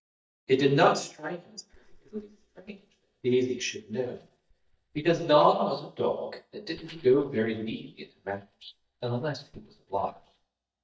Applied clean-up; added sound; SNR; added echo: neural mask model DeepFilterNet 3.